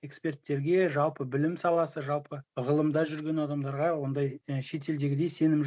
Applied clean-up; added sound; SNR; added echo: none; none; none; none.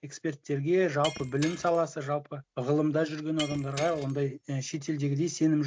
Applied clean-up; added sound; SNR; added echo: none; Shatter; 15 dB; none.